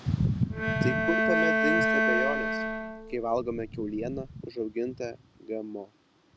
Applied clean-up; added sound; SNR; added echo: none; Bowed string instrument; -3 dB; none.